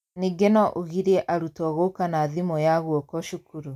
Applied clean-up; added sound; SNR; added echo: none; none; none; none.